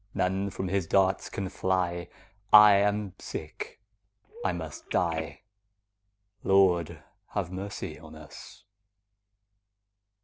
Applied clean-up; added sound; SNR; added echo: none; Telephone; 13 dB; none.